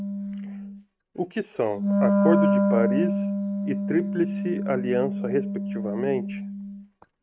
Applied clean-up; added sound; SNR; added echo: neural mask model RNNoise.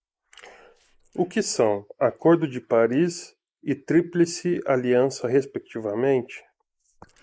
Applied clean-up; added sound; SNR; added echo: neural mask model Resemble Enhance denoiser.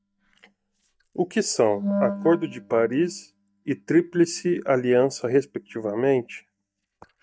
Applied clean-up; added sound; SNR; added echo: neural mask model DeepFilterNet 3.